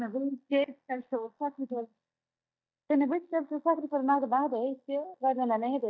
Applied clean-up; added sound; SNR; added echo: neural mask model DeepFilterNet 3.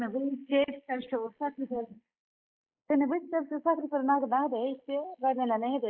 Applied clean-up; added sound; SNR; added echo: neural mask model Resemble Enhance denoiser.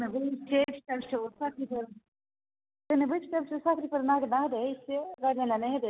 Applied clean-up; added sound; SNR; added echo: none; none; none; none.